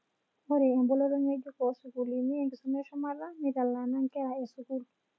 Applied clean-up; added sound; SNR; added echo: none; none; none; none.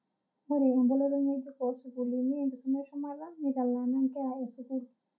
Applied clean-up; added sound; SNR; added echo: none; none; none; reverberation time 0.2 s.